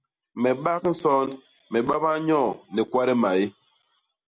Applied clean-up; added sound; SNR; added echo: none; none; none; none.